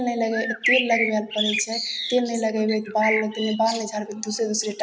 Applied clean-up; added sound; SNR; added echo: none; Bird; 4 dB; none.